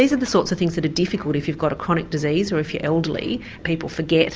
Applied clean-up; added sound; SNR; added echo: none; none; none; none.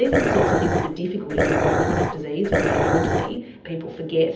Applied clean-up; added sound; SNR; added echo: none; Dog; -5 dB; reverberation time 0.7 s.